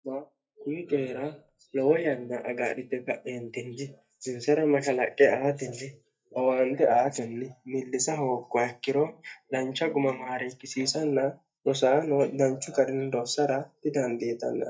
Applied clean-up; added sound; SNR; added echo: neural mask model DeepFilterNet 3.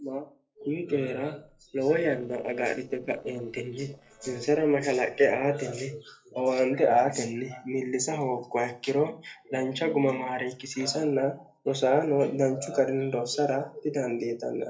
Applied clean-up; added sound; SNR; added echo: neural separator model SepFormer DNS4.